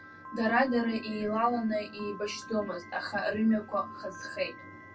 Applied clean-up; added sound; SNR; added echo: none; Piano; 17 dB; reverberation time 0.1 s.